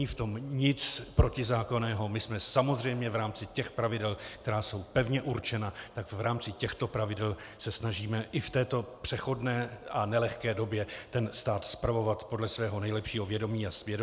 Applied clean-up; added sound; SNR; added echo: none; none; none; none.